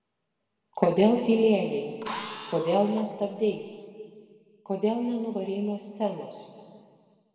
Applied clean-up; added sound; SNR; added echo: none; Drill; 12 dB; reverberation time 2.0 s.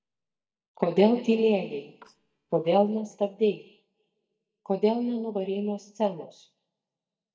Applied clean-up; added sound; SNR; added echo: neural mask model DeepFilterNet 3.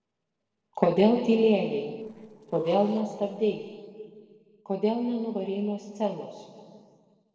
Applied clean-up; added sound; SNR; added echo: neural separator model SepFormer DNS4.